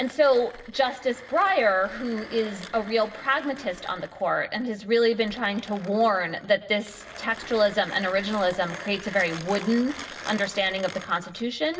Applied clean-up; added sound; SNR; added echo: none; Mechanisms; 17 dB; reverberation time 0.7 s.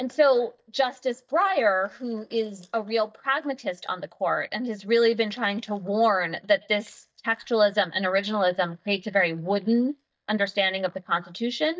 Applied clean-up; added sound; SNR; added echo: neural mask model DeepFilterNet 3.